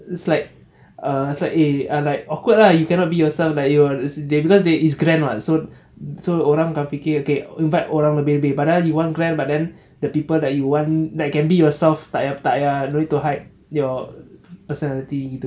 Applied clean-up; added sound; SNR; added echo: none; none; none; none.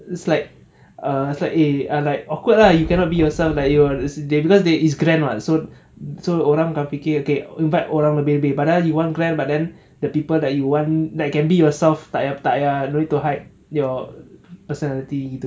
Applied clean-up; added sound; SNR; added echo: none; Wind; 12 dB; none.